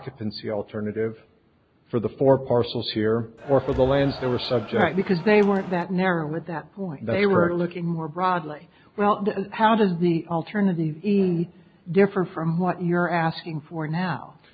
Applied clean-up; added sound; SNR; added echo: none; Cheering; 15 dB; none.